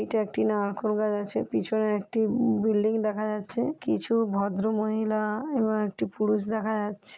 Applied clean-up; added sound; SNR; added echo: none; none; none; none.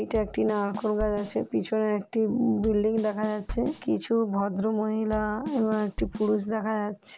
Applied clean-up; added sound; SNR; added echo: none; Bass drum / Snare drum / Drum kit; 13 dB; none.